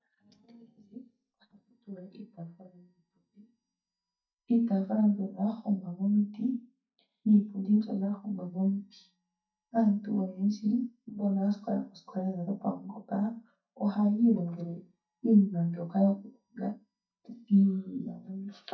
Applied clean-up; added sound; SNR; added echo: neural mask model DeepFilterNet 3.